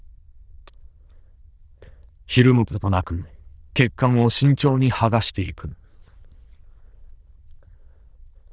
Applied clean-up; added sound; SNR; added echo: neural diffusion model UNIVERSE++.